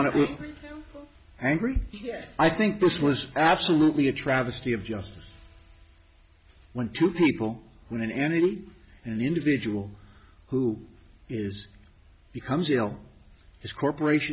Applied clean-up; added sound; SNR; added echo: none; none; none; none.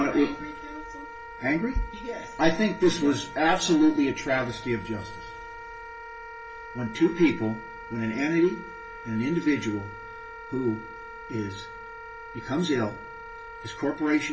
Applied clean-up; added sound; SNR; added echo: none; Wind instrument, woodwind instrument; 13 dB; reverberation time 0.2 s.